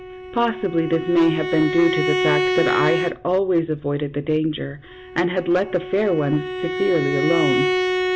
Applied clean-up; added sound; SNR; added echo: none; Bowed string instrument; 3 dB; none.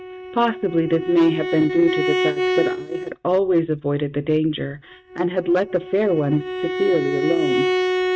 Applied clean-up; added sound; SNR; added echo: neural mask model RNNoise.